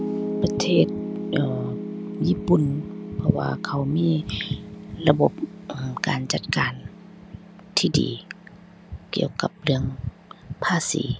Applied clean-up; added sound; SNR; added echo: none; Piano; 9 dB; none.